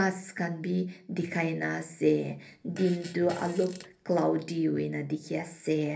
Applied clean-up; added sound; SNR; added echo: none; Fart; 20 dB; reverberation time 0.3 s.